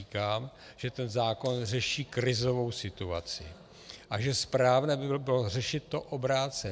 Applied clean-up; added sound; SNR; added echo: none; none; none; none.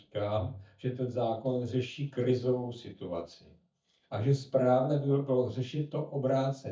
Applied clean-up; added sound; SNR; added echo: neural mask model DeepFilterNet 3.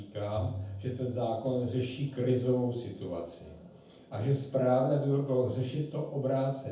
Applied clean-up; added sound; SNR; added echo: none; Bowed string instrument; 12 dB; reverberation time 0.7 s.